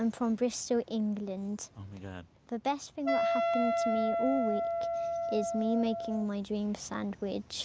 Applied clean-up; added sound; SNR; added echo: none; Wind instrument, woodwind instrument; -2 dB; none.